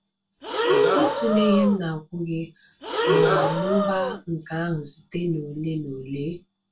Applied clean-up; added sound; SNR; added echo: none; Breathing; -4 dB; reverberation time 0.2 s.